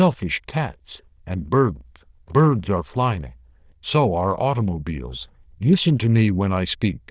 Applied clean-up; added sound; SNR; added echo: neural diffusion model UNIVERSE++.